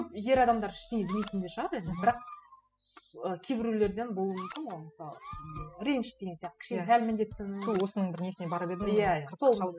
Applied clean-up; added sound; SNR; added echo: classical method spectral subtraction.